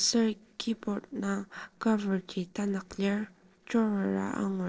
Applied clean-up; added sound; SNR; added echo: neural separator model SepFormer DNS4.